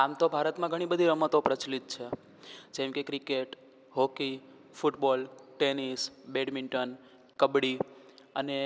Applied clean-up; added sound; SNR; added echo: none; none; none; none.